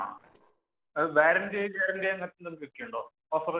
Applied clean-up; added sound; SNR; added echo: neural separator model SepFormer DNS4.